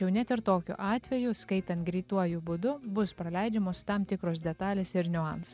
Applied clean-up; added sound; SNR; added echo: none; none; none; none.